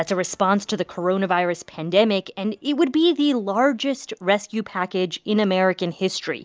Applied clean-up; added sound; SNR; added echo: none; none; none; none.